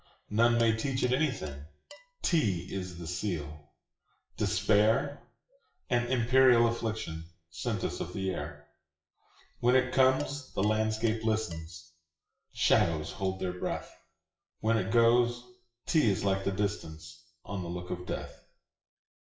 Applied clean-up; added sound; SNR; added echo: classical method WPE with log-MMSE.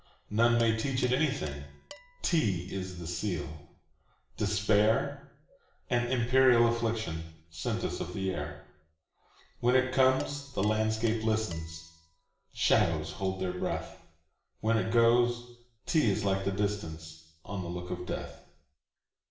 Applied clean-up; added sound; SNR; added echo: none; Dishes, pots, and pans; 20 dB; reverberation time 0.7 s.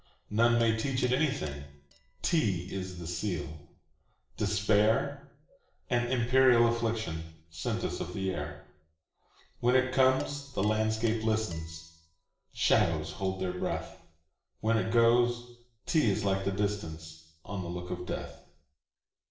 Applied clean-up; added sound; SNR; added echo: neural separator model SepFormer DNS4.